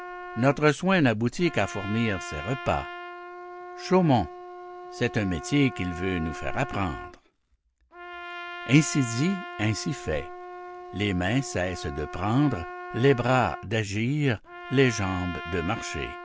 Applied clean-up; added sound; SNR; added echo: none; Trumpet; 12 dB; none.